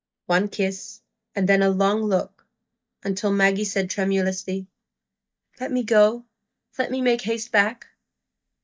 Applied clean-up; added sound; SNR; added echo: neural mask model DeepFilterNet 3.